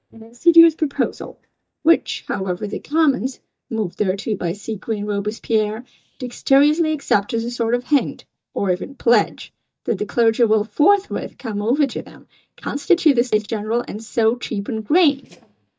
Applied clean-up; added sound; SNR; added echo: neural mask model DeepFilterNet 3.